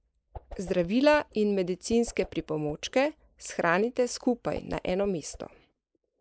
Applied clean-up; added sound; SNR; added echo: neural mask model Resemble Enhance denoiser.